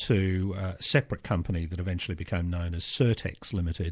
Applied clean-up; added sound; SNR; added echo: none; none; none; none.